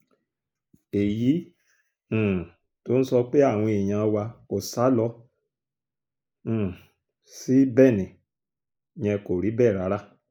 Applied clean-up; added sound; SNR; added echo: neural mask model Resemble Enhance denoiser.